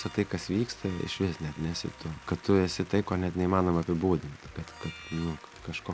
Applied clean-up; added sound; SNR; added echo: none; Applause + Harmonica; 19 dB; none.